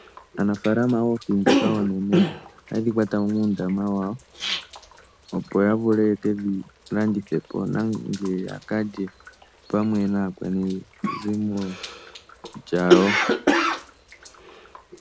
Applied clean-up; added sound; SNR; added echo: none; Cough; 4 dB; none.